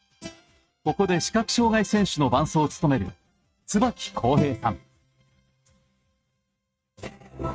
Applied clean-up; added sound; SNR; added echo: neural mask model RNNoise.